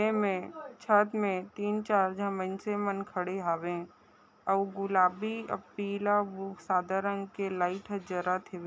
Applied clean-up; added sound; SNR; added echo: none; none; none; none.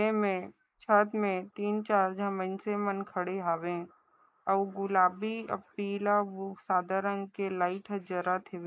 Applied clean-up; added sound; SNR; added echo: neural mask model Resemble Enhance denoiser.